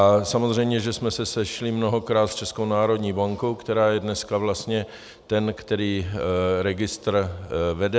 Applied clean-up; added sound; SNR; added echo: none; none; none; none.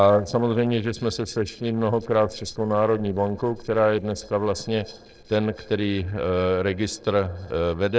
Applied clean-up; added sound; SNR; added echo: neural separator model SepFormer DNS4.